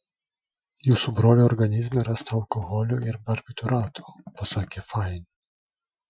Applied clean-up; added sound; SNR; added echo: classical method Wiener filter.